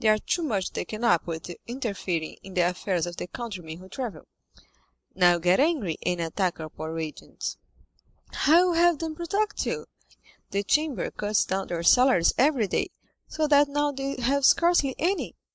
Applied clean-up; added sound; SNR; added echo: neural mask model Resemble Enhance denoiser.